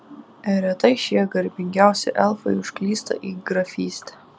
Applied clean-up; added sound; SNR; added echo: none; none; none; none.